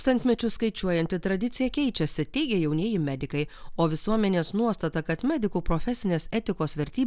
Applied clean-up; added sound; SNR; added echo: none; none; none; none.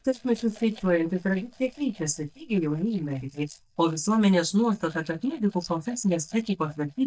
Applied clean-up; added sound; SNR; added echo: neural mask model DeepFilterNet 3.